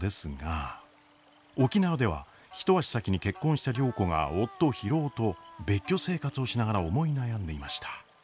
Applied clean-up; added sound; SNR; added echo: none; none; none; none.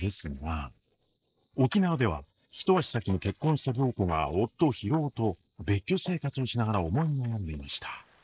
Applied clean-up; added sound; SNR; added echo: neural mask model Resemble Enhance denoiser.